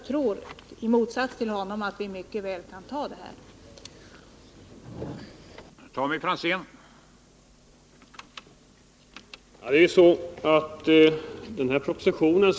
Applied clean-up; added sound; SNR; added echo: none; none; none; none.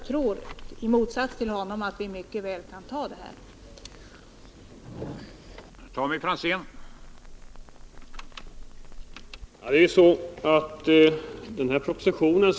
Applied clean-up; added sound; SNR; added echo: none; Crackle; 18 dB; none.